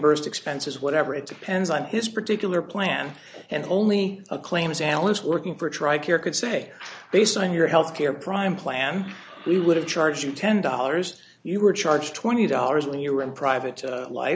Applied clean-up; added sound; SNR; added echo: none; none; none; none.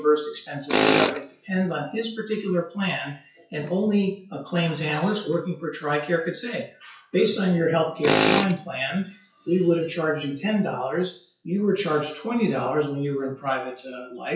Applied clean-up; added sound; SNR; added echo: classical method WPE with log-MMSE.